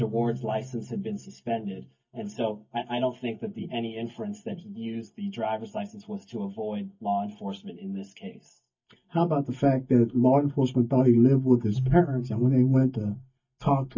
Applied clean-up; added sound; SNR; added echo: neural mask model DeepFilterNet 3.